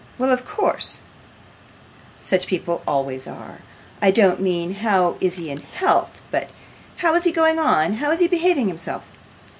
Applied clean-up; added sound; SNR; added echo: none; none; none; none.